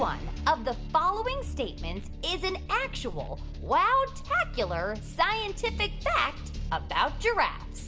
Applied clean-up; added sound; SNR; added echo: none; none; none; none.